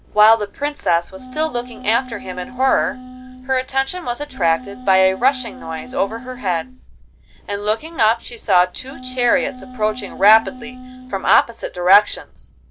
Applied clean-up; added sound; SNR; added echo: none; Wind instrument, woodwind instrument; 15 dB; none.